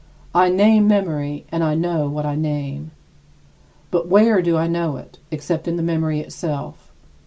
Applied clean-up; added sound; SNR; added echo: none; none; none; none.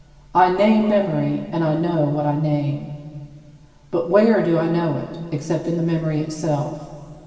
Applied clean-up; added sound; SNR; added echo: none; none; none; reverberation time 2.3 s.